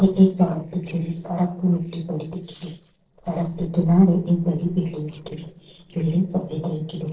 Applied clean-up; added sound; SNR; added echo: neural separator model SepFormer DNS4.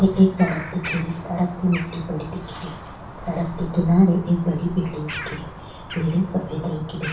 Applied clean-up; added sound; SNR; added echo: none; Bird vocalization, bird call, bird song; 12 dB; reverberation time 0.3 s.